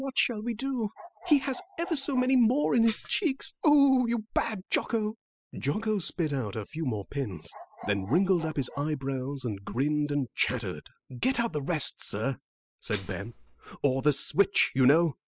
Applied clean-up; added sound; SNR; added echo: classical method spectral subtraction.